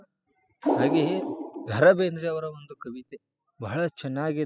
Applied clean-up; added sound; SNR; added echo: classical method spectral subtraction.